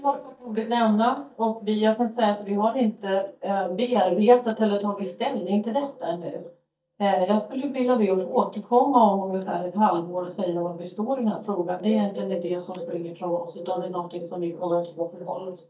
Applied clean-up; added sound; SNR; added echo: neural mask model DeepFilterNet 3.